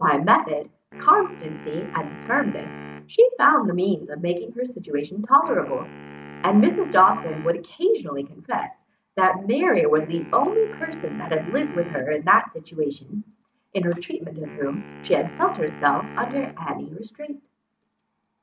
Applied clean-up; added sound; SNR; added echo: none; Wind instrument, woodwind instrument; 19 dB; none.